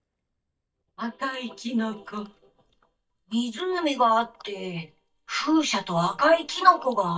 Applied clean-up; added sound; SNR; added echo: neural mask model DeepFilterNet 3.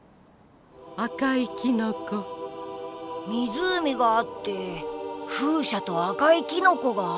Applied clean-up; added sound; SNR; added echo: none; none; none; none.